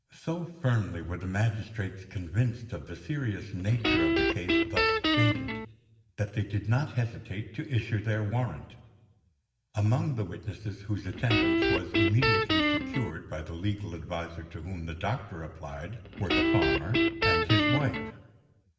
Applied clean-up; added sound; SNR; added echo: none; Guitar; -5 dB; reverberation time 1.1 s.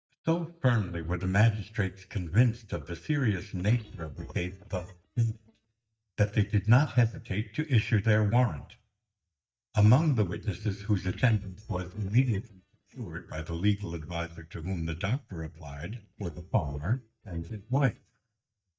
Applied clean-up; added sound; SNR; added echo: neural mask model DeepFilterNet 3.